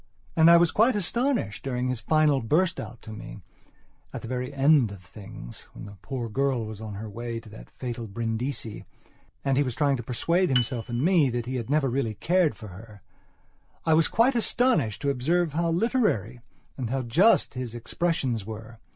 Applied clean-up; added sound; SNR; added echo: none; Piano; 12 dB; none.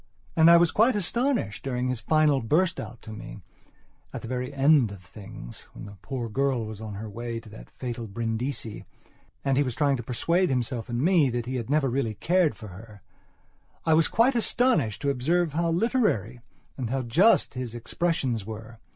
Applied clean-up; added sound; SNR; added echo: none; none; none; none.